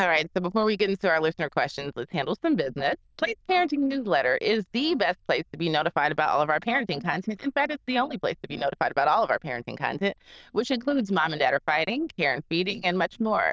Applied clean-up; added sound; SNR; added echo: neural diffusion model UNIVERSE++.